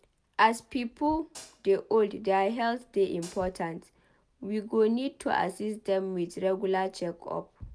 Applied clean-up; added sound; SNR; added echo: none; Hi-hat; 15 dB; none.